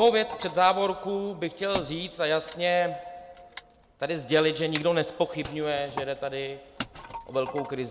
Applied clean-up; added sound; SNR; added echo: none; Wood; 15 dB; none.